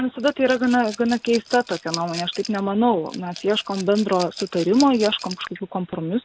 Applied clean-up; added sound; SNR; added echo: none; Rattle / Glass; 16 dB; none.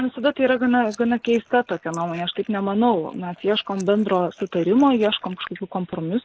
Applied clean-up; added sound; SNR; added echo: neural mask model Resemble Enhance denoiser.